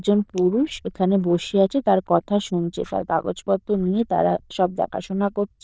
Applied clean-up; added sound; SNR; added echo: neural diffusion model UNIVERSE++.